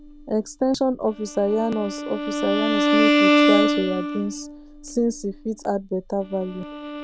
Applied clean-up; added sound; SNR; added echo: none; Bowed string instrument; -2 dB; none.